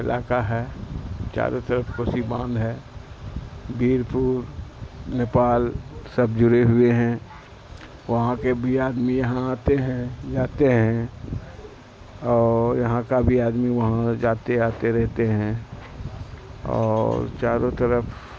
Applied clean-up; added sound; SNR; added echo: none; none; none; none.